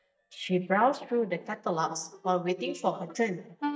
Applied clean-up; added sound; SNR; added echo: neural mask model DeepFilterNet 3.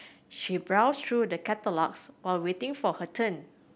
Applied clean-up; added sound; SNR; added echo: none; none; none; none.